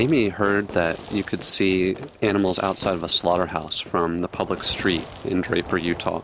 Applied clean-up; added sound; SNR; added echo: none; Fireworks; 16 dB; none.